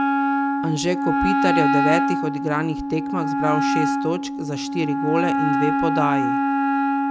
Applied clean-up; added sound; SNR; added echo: none; Wind instrument, woodwind instrument; -4 dB; none.